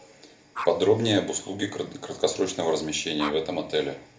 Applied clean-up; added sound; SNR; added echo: none; Dog; 16 dB; reverberation time 0.3 s.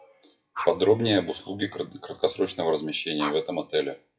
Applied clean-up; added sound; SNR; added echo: classical method WPE with log-MMSE.